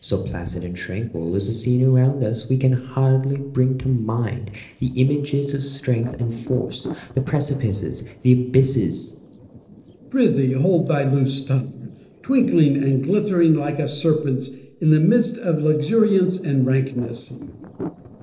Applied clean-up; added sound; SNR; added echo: neural separator model SepFormer DNS4.